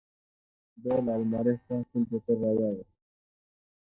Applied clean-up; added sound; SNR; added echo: neural separator model SepFormer DNS4.